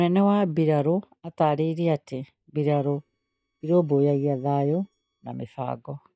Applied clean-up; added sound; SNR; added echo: neural mask model DeepFilterNet 3.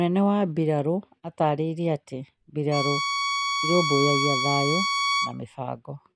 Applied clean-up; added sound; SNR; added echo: none; Bowed string instrument; 0 dB; none.